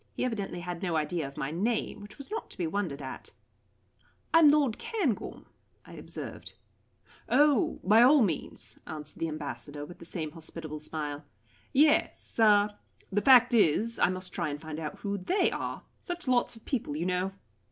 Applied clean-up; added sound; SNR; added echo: none; none; none; none.